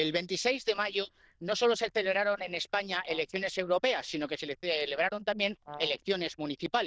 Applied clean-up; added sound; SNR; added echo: neural diffusion model UNIVERSE++.